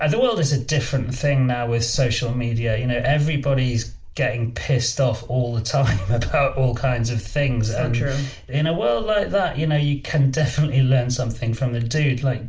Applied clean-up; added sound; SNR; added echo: none; Dog; 14 dB; reverberation time 0.4 s.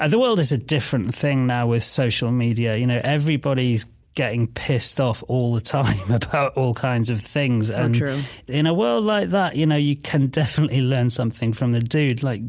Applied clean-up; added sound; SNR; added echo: none; none; none; none.